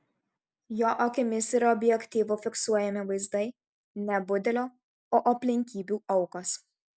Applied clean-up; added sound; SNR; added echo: none; none; none; none.